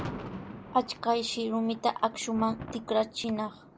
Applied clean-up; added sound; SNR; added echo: none; Thunder; 12 dB; none.